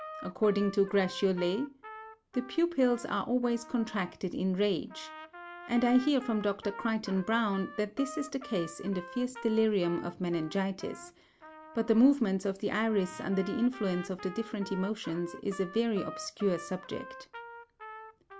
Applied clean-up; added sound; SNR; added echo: none; Trumpet; 16 dB; none.